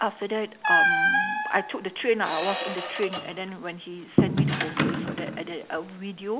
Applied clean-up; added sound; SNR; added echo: none; Squeak; -3 dB; none.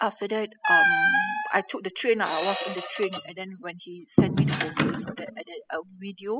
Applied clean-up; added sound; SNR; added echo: classical method spectral subtraction.